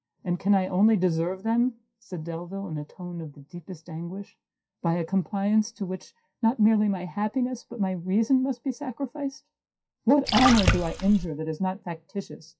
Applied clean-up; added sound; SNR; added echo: classical method WPE with log-MMSE.